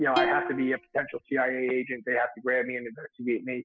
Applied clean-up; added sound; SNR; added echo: classical method spectral subtraction.